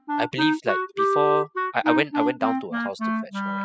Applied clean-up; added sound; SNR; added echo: classical method spectral subtraction.